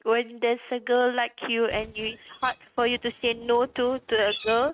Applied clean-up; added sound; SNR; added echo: neural mask model RNNoise.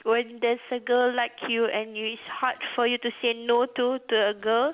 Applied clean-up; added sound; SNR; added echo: none; none; none; none.